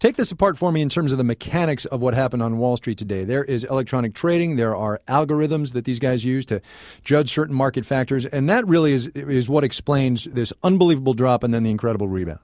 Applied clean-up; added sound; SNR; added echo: none; none; none; none.